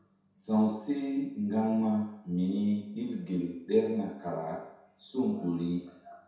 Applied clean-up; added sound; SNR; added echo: none; none; none; reverberation time 0.7 s.